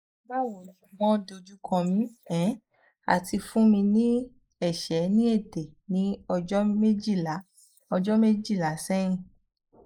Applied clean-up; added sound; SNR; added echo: neural mask model Resemble Enhance denoiser.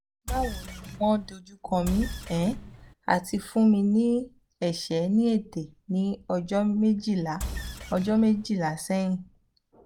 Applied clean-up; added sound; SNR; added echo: none; Engine; 10 dB; none.